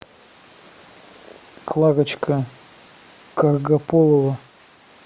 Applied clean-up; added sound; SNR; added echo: none; none; none; none.